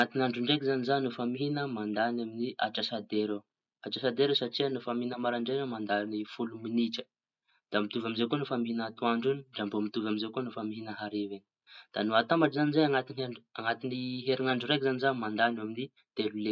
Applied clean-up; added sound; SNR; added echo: none; none; none; none.